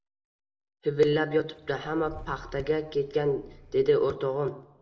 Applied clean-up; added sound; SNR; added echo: none; Engine starting / Car; 19 dB; reverberation time 0.7 s.